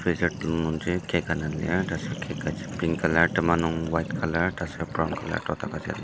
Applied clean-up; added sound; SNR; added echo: none; Sink (filling or washing); 9 dB; none.